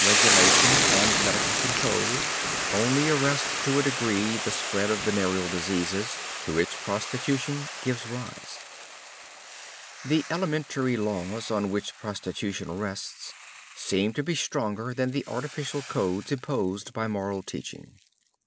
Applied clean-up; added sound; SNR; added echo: none; Boiling / Hiss; 0 dB; none.